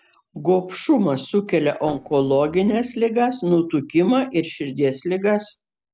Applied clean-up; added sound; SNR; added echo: neural separator model SepFormer DNS4.